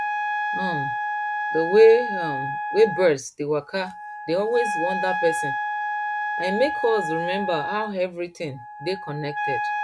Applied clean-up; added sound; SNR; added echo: none; Wind instrument, woodwind instrument; 4 dB; none.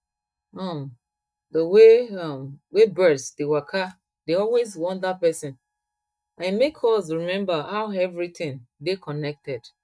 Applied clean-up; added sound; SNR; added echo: neural mask model DeepFilterNet 3.